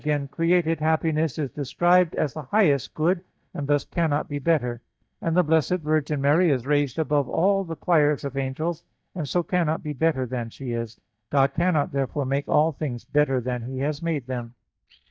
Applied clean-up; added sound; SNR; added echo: neural mask model DeepFilterNet 3.